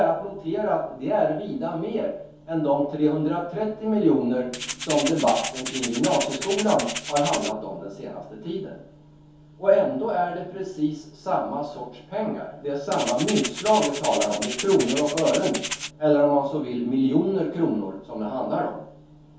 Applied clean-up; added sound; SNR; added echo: none; Rattle (instrument); 7 dB; reverberation time 0.6 s.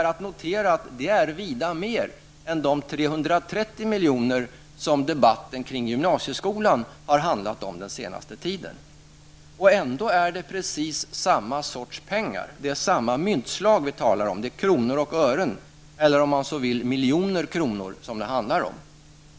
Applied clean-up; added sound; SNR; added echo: none; none; none; none.